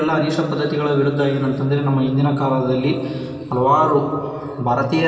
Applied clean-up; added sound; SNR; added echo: none; none; none; reverberation time 2.6 s.